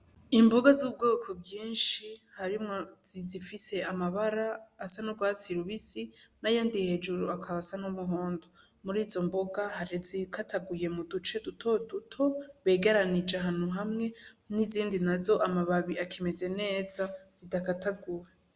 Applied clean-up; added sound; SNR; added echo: none; none; none; none.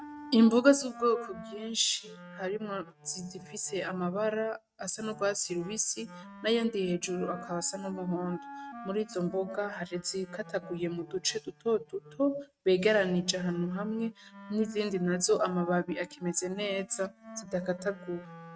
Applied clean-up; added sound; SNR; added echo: neural mask model RNNoise.